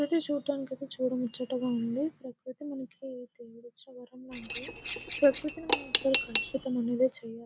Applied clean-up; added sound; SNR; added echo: none; Cutlery, silverware / Dishes, pots, and pans; -2 dB; none.